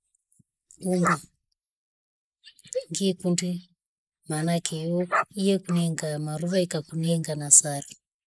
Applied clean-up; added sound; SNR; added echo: neural mask model Resemble Enhance denoiser.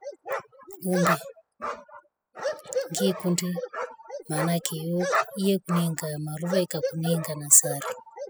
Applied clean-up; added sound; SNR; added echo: classical method spectral subtraction.